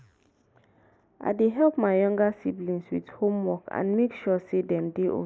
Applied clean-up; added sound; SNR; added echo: none; none; none; none.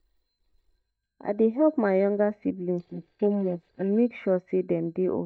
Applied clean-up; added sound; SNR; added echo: neural mask model DeepFilterNet 3.